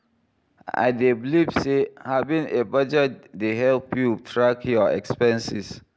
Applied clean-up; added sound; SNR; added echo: none; none; none; none.